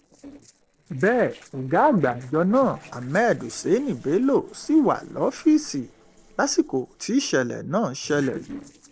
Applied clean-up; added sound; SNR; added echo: neural separator model SepFormer DNS4.